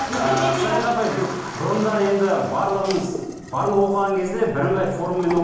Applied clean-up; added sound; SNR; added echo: none; Toilet flush; 15 dB; reverberation time 1.0 s.